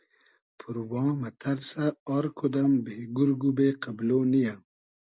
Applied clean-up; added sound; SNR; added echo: none; none; none; none.